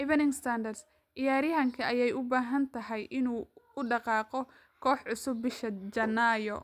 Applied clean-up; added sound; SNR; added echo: none; Tap; 14 dB; none.